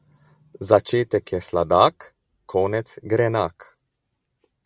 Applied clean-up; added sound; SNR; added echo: none; none; none; none.